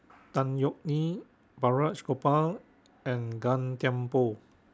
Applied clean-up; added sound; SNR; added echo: none; none; none; none.